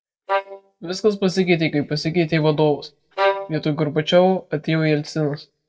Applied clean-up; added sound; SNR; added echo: neural mask model DeepFilterNet 3.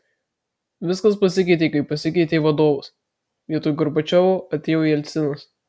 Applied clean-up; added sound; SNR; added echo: none; none; none; none.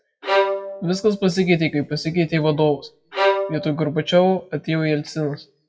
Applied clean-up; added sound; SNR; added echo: classical method WPE with log-MMSE.